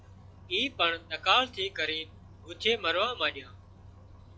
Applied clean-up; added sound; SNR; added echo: classical method log-MMSE.